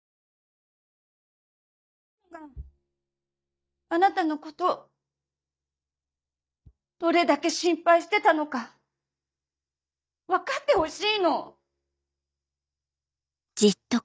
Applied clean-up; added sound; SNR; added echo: neural mask model DeepFilterNet 3.